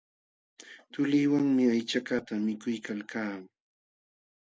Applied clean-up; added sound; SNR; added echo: none; none; none; none.